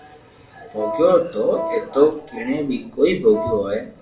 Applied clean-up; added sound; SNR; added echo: none; Wind instrument, woodwind instrument; 9 dB; reverberation time 0.4 s.